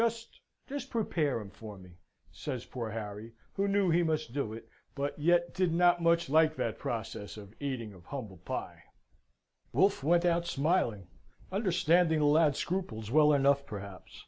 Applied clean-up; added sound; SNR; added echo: none; none; none; none.